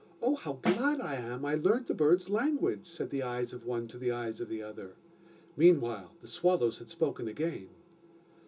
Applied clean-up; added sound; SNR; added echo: none; Snare drum; 6 dB; reverberation time 0.2 s.